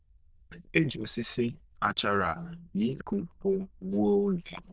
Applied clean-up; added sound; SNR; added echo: neural diffusion model UNIVERSE++.